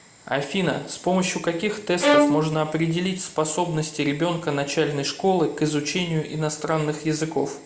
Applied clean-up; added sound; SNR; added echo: none; Bowed string instrument; -2 dB; none.